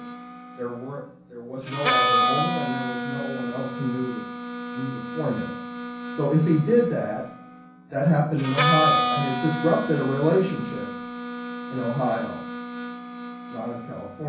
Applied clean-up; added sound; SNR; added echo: none; Harmonica; 2 dB; reverberation time 0.6 s.